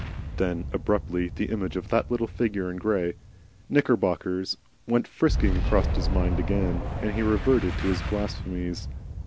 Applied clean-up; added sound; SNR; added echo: none; Boom; 3 dB; none.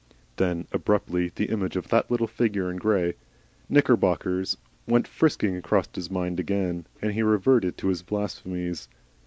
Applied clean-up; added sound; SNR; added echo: none; none; none; none.